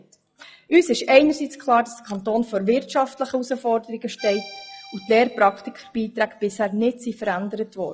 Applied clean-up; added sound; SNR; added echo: classical method log-MMSE.